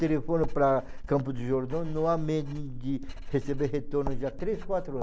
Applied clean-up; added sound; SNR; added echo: none; Writing; 5 dB; none.